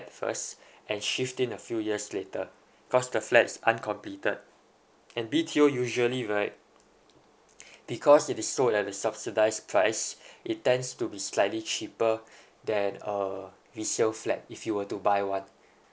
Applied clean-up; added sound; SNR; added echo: none; none; none; none.